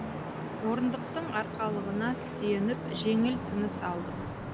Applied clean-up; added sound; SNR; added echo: none; Traffic noise, roadway noise / Vehicle horn, car horn, honking; 4 dB; none.